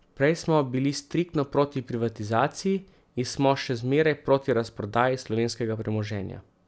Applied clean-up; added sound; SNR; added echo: none; none; none; none.